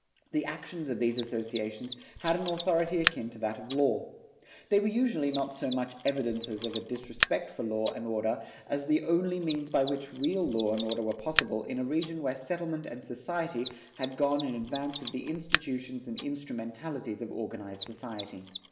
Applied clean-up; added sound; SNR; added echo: none; Mechanisms; 9 dB; reverberation time 1.1 s.